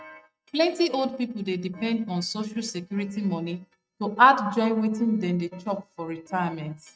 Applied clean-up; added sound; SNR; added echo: neural mask model RNNoise.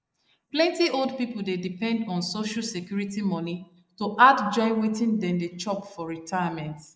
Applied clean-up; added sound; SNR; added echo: neural mask model Resemble Enhance denoiser.